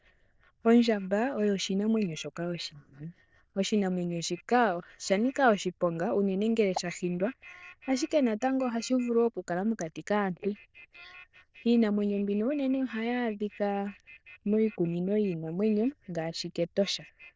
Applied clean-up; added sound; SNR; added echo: neural diffusion model UNIVERSE++.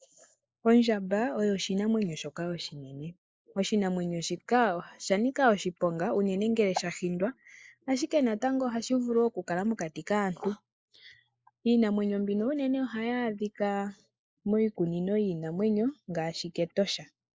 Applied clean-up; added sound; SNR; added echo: neural mask model Resemble Enhance denoiser.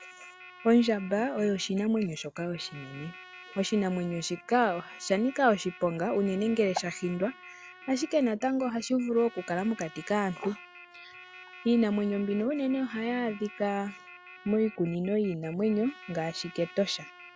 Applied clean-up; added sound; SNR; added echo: none; Trumpet + Telephone; 20 dB; none.